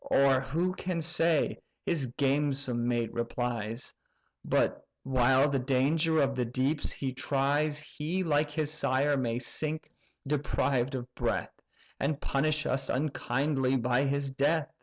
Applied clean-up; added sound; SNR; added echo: none; none; none; none.